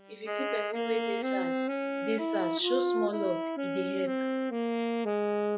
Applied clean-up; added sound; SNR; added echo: classical method log-MMSE.